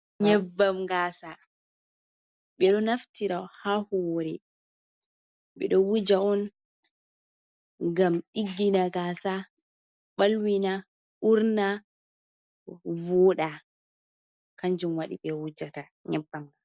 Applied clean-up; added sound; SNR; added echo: none; none; none; none.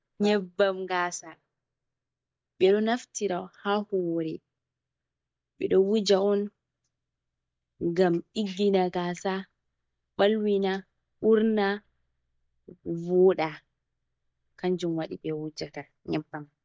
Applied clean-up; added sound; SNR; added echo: neural mask model DeepFilterNet 3.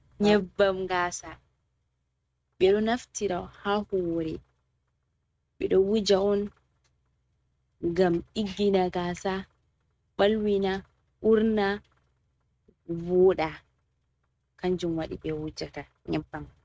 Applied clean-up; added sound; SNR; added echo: neural mask model RNNoise.